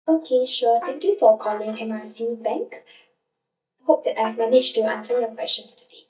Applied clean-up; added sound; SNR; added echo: neural mask model DeepFilterNet 3.